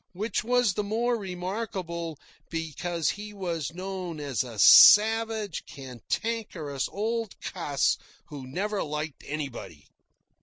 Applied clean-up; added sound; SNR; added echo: none; none; none; none.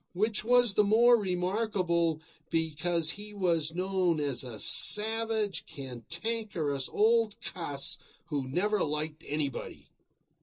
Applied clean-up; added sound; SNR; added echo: none; none; none; reverberation time 0.2 s.